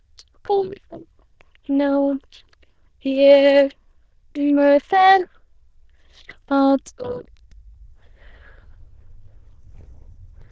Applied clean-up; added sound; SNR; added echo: neural diffusion model UNIVERSE++.